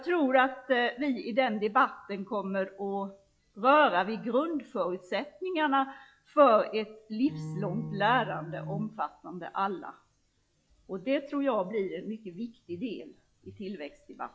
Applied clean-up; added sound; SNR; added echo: classical method log-MMSE.